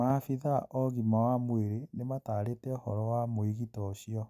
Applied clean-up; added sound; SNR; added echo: none; none; none; none.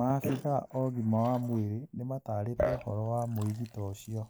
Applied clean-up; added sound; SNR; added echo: neural mask model Resemble Enhance denoiser.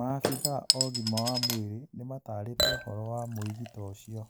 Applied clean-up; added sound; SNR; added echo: none; Chink, clink / Liquid; -1 dB; none.